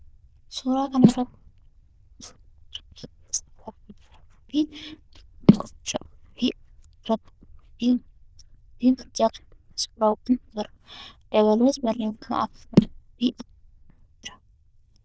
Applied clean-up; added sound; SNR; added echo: neural diffusion model UNIVERSE++.